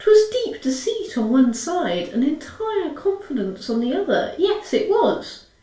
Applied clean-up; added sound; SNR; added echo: none; none; none; reverberation time 0.4 s.